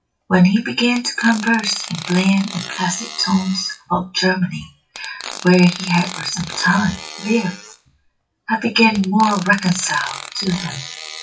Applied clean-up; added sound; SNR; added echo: classical method WPE with log-MMSE.